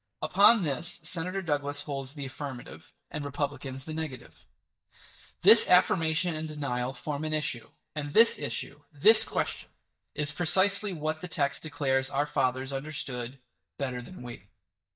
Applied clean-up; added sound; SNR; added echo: neural mask model DeepFilterNet 3.